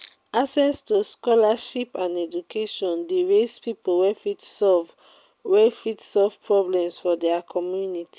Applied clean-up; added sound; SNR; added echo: none; none; none; none.